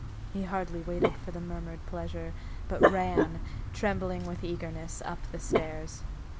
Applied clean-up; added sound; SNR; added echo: none; Dog; -3 dB; none.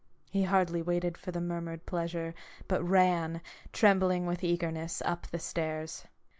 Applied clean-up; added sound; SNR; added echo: none; none; none; none.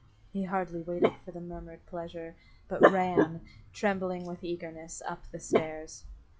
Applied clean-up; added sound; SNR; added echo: classical method log-MMSE.